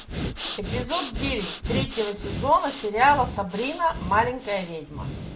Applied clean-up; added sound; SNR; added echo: none; Breathing; 7 dB; none.